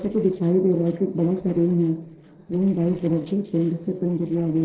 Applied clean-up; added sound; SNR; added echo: neural separator model SepFormer DNS4.